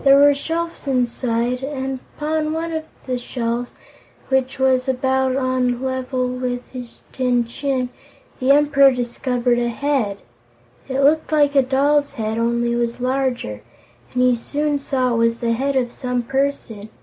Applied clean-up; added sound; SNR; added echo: none; none; none; none.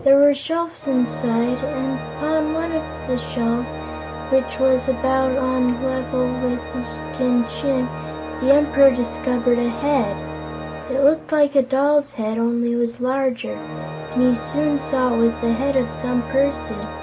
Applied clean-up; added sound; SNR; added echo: none; Organ; 10 dB; none.